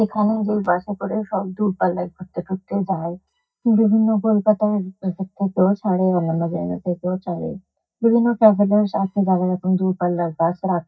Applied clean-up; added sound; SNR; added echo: neural mask model DeepFilterNet 3.